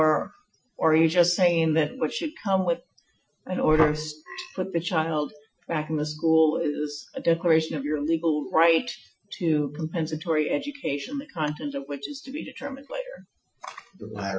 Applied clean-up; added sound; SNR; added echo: classical method Wiener filter.